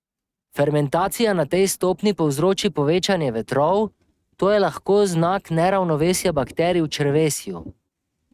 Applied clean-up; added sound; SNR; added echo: neural mask model RNNoise.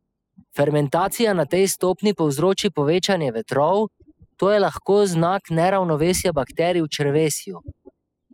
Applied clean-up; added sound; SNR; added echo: classical method spectral subtraction.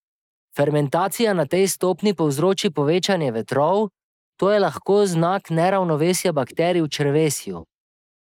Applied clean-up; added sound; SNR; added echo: neural mask model Resemble Enhance denoiser.